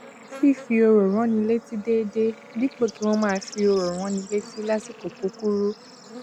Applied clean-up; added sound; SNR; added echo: none; Bird / Insect; 19 dB; none.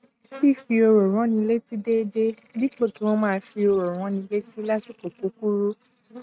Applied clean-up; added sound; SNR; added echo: neural mask model RNNoise.